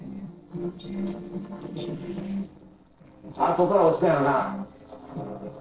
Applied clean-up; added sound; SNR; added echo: neural separator model SepFormer DNS4.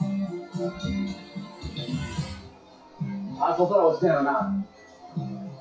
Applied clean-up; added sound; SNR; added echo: classical method WPE with log-MMSE.